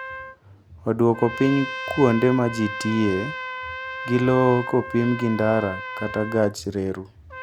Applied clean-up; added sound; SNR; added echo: none; Trumpet; 11 dB; none.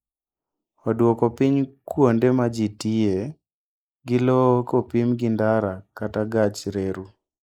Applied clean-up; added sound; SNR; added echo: neural mask model Resemble Enhance denoiser.